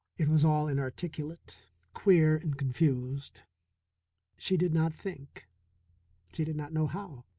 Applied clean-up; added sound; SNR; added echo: none; none; none; none.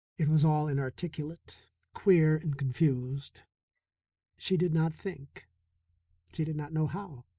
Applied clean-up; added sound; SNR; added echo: neural mask model DeepFilterNet 3.